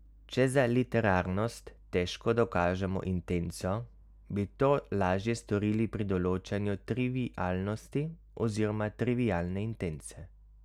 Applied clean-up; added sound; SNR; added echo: none; none; none; none.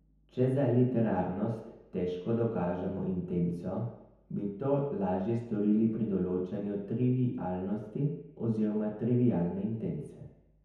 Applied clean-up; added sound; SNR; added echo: none; none; none; reverberation time 1.0 s.